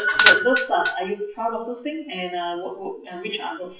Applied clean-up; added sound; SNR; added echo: classical method WPE with log-MMSE.